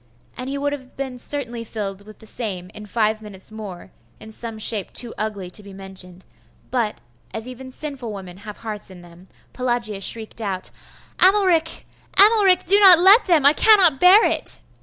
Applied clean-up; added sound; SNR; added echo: none; none; none; none.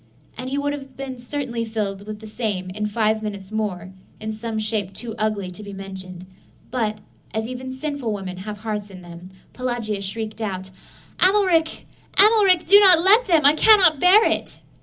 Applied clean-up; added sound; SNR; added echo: none; none; none; reverberation time 0.4 s.